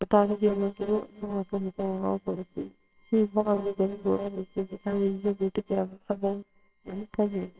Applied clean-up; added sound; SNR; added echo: neural separator model SepFormer WHAMR!.